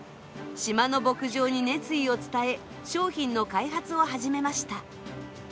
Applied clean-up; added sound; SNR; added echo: none; none; none; none.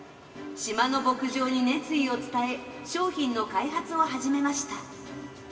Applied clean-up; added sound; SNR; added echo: none; none; none; reverberation time 2.3 s.